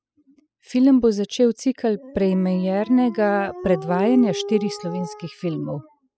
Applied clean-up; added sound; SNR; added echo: classical method spectral subtraction.